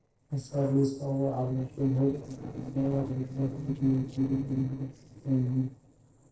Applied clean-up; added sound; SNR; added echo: neural separator model SepFormer DNS4.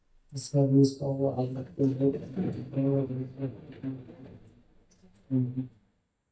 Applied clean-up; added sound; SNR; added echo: neural mask model DeepFilterNet 3.